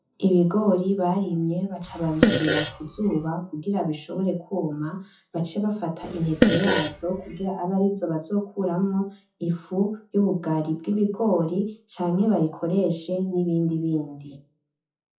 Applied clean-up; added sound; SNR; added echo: classical method WPE with log-MMSE.